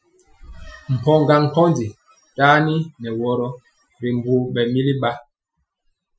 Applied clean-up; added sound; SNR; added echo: classical method Wiener filter.